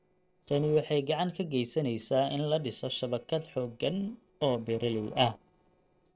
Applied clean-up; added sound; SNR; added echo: neural separator model SepFormer DNS4.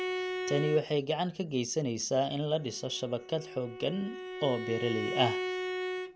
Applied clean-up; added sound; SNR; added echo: none; Bowed string instrument; 5 dB; none.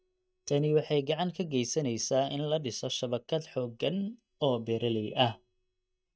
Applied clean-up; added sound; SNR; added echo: neural mask model DeepFilterNet 3.